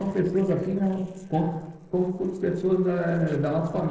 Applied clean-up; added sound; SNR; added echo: neural separator model SepFormer DNS4.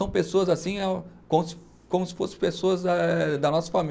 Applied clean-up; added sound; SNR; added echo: none; none; none; none.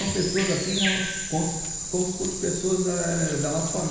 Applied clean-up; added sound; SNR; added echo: none; Bird vocalization, bird call, bird song; 3 dB; reverberation time 1.1 s.